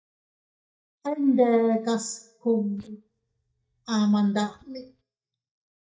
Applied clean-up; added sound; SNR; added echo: neural mask model DeepFilterNet 3.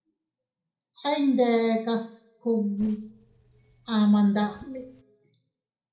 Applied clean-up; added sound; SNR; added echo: neural separator model SepFormer DNS4.